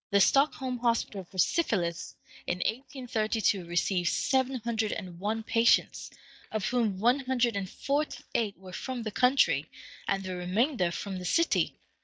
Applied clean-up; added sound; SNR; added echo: neural mask model DeepFilterNet 3.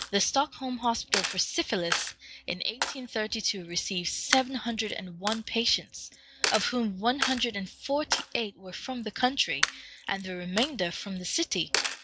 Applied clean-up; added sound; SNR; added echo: none; Coin (dropping); 5 dB; none.